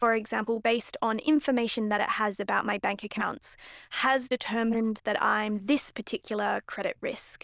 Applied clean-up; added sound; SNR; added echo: neural diffusion model UNIVERSE++.